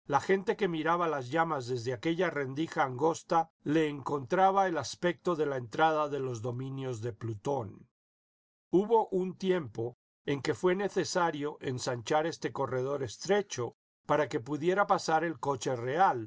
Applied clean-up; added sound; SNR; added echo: none; none; none; none.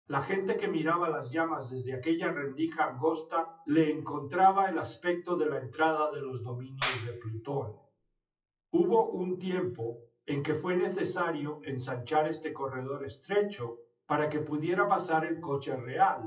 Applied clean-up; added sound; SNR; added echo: classical method WPE with log-MMSE.